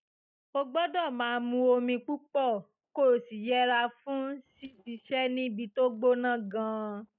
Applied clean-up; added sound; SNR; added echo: neural mask model DeepFilterNet 3.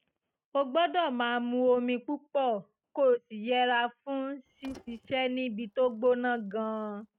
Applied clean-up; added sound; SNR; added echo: neural mask model RNNoise.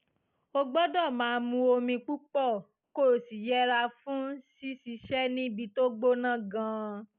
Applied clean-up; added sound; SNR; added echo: none; none; none; none.